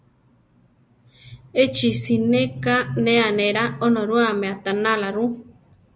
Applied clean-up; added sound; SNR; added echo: none; none; none; none.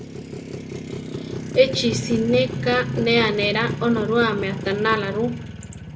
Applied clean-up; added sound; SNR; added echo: none; Motorcycle; 8 dB; reverberation time 0.7 s.